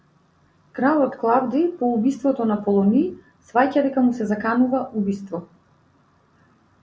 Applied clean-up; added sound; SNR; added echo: none; none; none; none.